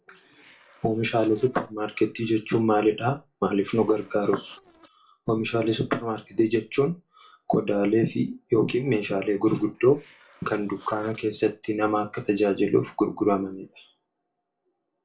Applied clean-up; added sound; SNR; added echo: neural separator model SepFormer DNS4.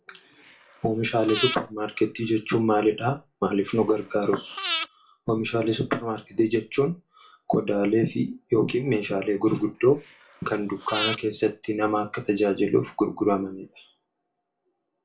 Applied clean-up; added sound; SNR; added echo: none; Breathing; 9 dB; reverberation time 0.2 s.